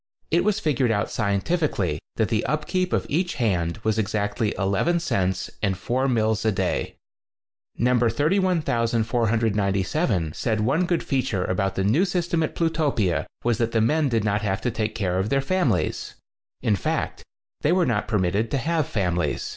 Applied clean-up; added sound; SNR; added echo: none; none; none; none.